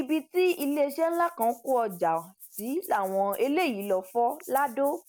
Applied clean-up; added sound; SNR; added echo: none; Rattle (instrument); 20 dB; none.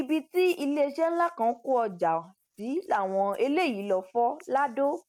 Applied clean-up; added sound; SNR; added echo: neural mask model RNNoise.